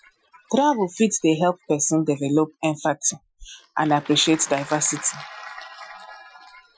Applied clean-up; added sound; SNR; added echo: classical method Wiener filter.